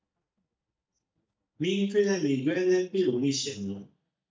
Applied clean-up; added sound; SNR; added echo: neural mask model DeepFilterNet 3.